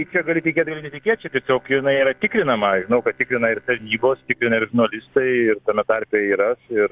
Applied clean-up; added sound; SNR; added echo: neural separator model SepFormer DNS4.